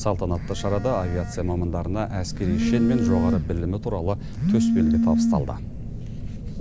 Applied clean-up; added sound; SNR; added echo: none; Telephone; -2 dB; none.